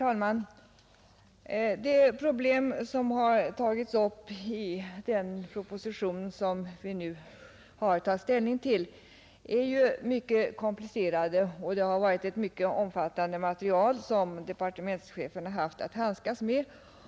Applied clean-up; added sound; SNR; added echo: none; none; none; none.